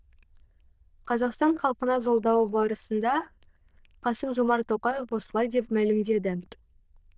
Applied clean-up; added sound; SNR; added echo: neural diffusion model UNIVERSE++.